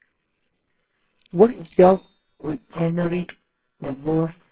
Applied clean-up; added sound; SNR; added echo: neural separator model SepFormer WHAMR!.